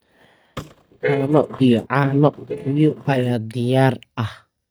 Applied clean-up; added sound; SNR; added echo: neural mask model DeepFilterNet 3.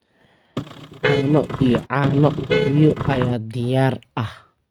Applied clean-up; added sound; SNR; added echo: neural mask model RNNoise.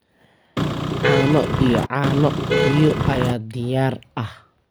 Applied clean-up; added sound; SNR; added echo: none; Vehicle horn, car horn, honking; -1 dB; none.